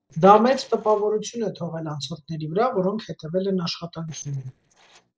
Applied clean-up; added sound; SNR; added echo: neural separator model SepFormer DNS4.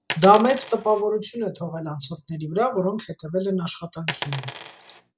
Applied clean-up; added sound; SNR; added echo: none; Coin (dropping); 7 dB; none.